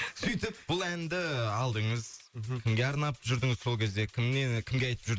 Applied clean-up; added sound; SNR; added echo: neural mask model Resemble Enhance denoiser.